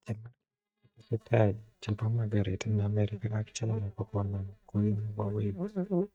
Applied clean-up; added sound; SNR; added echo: neural mask model DeepFilterNet 3.